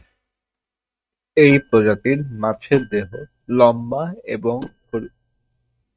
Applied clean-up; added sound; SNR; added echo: neural mask model RNNoise.